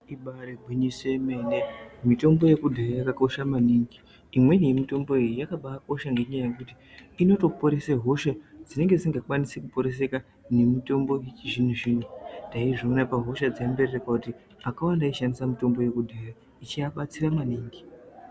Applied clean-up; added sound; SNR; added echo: none; none; none; none.